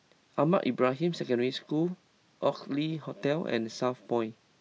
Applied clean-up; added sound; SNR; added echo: none; none; none; none.